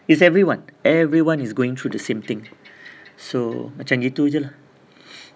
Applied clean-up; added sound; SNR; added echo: none; none; none; none.